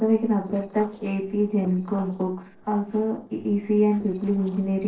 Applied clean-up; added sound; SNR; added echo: neural separator model SepFormer DNS4.